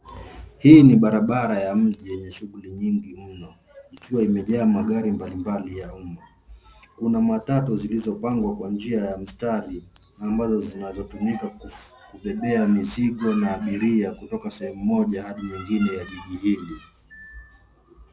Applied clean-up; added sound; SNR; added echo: none; none; none; none.